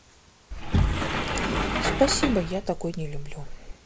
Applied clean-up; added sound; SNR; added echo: none; Sliding door; -3 dB; none.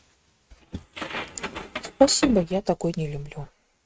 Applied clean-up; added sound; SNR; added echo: neural mask model RNNoise.